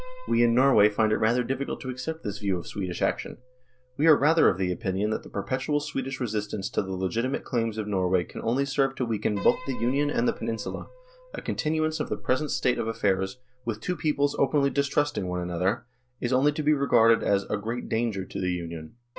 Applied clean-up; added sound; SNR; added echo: none; Piano; 14 dB; none.